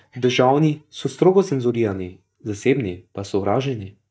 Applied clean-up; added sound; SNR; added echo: neural mask model DeepFilterNet 3.